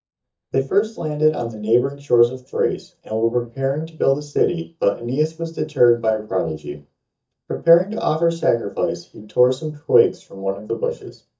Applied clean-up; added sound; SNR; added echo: neural mask model DeepFilterNet 3.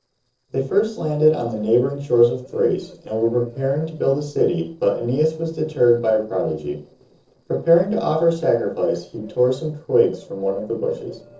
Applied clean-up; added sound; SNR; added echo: neural separator model SepFormer DNS4.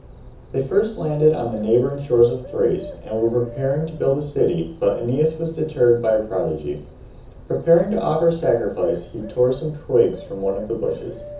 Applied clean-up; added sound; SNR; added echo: none; Bird; 18 dB; reverberation time 0.6 s.